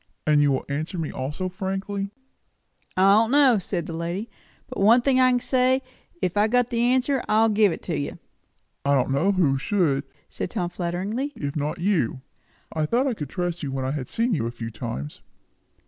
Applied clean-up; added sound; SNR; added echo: none; none; none; none.